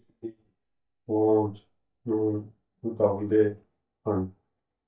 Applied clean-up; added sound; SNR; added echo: neural mask model DeepFilterNet 3.